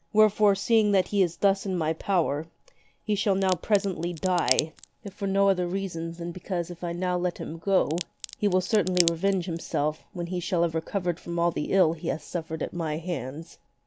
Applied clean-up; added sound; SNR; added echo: none; Crack; 10 dB; none.